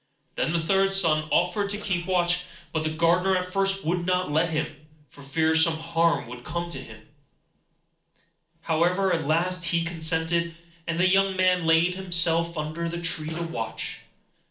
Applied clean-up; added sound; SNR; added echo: neural separator model SepFormer DNS4.